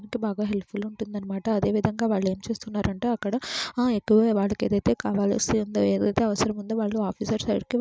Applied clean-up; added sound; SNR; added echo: none; none; none; none.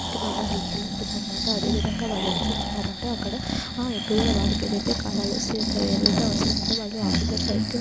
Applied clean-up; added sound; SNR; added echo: none; Breathing; -4 dB; none.